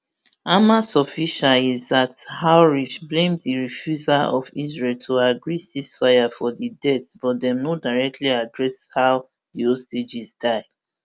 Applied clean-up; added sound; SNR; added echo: none; none; none; none.